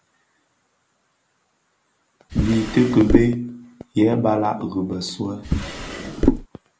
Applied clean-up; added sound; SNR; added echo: none; Drawer open or close; -1 dB; none.